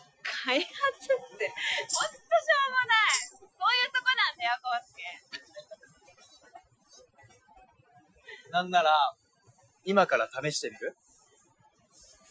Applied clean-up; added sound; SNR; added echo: classical method Wiener filter.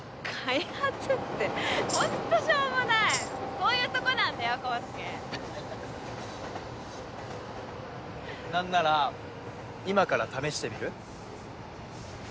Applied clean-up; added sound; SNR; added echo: none; Tambourine; 8 dB; none.